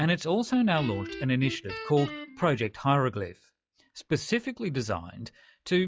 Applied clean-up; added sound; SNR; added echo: classical method log-MMSE.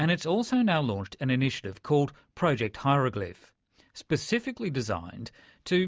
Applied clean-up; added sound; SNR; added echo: none; none; none; none.